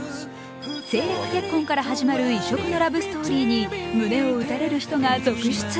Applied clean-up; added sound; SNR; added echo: none; none; none; none.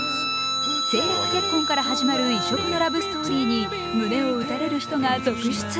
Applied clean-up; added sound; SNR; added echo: none; Guitar; 3 dB; none.